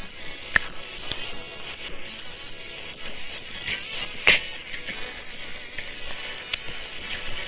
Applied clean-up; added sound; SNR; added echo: neural separator model SepFormer WHAM!.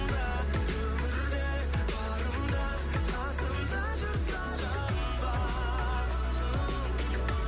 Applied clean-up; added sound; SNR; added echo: none; Musical instrument; 19 dB; none.